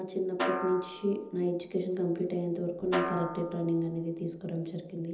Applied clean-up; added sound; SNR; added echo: none; Snare drum; 7 dB; reverberation time 1.2 s.